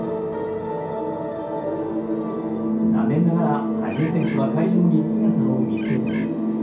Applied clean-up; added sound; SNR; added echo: none; Bird; 18 dB; reverberation time 0.6 s.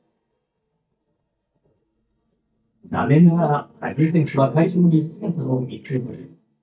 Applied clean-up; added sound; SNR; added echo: neural mask model DeepFilterNet 3.